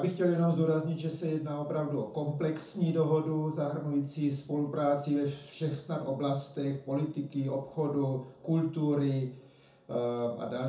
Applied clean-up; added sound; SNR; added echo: none; none; none; reverberation time 0.6 s.